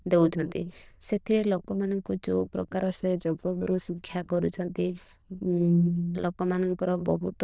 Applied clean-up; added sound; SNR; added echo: neural diffusion model UNIVERSE++.